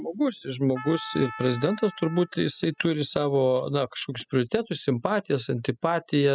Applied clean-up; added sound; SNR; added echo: classical method spectral subtraction.